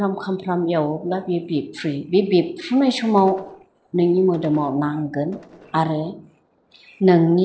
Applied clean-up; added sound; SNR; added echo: neural separator model SepFormer DNS4.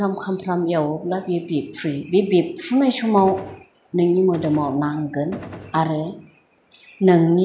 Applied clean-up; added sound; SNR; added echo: none; Gunshot, gunfire; 16 dB; none.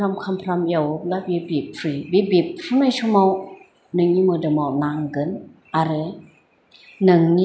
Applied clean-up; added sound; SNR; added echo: none; none; none; none.